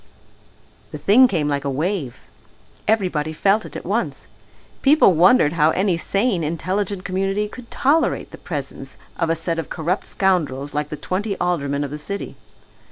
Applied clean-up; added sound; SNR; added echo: none; none; none; none.